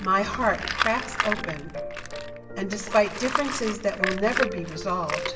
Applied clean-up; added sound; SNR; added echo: none; Tools; 5 dB; reverberation time 0.8 s.